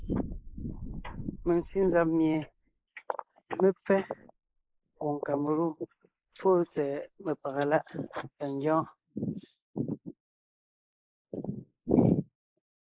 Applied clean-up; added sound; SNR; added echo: neural mask model Resemble Enhance denoiser.